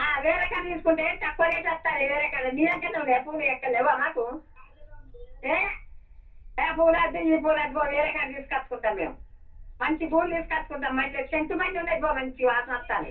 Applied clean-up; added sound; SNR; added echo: none; Bark; 17 dB; reverberation time 0.3 s.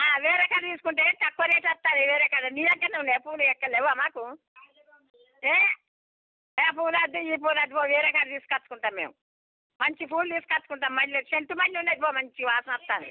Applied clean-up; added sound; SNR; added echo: none; none; none; none.